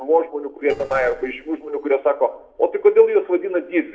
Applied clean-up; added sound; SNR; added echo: neural separator model SepFormer DNS4.